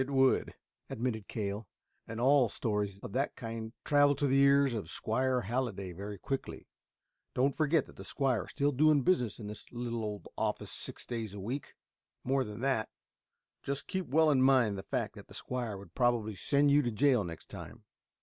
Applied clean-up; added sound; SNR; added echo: none; none; none; none.